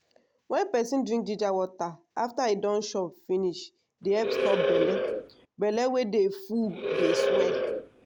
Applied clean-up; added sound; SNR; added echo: none; Animal; -2 dB; none.